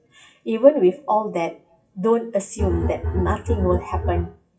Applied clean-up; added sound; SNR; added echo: classical method WPE with log-MMSE.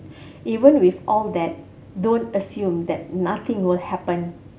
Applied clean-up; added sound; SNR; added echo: none; none; none; none.